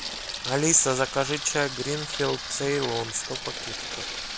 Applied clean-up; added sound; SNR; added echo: none; Sink (filling or washing) / Water tap, faucet; 7 dB; none.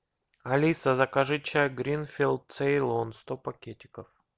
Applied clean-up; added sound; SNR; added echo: none; none; none; none.